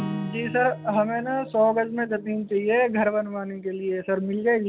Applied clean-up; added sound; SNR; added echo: none; Acoustic guitar / Strum; 16 dB; none.